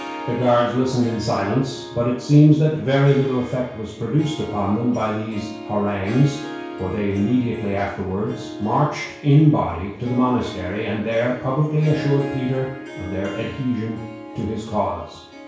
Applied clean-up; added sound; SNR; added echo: none; Harp; 13 dB; reverberation time 0.6 s.